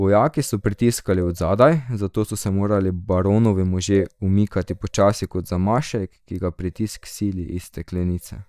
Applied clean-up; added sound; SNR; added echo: neural mask model DeepFilterNet 3.